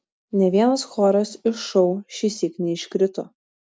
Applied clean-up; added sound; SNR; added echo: none; none; none; none.